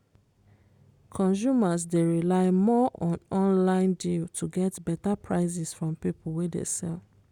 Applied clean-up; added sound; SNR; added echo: none; none; none; none.